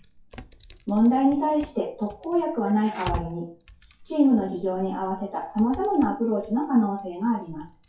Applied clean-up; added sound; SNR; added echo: classical method WPE with log-MMSE.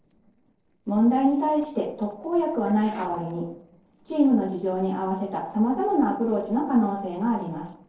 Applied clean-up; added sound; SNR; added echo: neural separator model SepFormer DNS4.